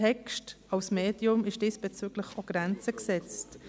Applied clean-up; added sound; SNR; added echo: none; none; none; none.